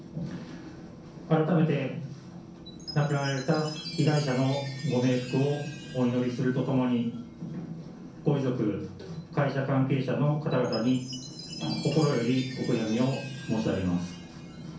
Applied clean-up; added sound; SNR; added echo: none; Chime; 18 dB; reverberation time 0.6 s.